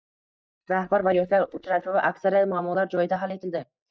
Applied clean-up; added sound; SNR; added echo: neural mask model DeepFilterNet 3.